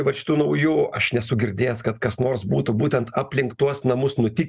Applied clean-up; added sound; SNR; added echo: none; none; none; none.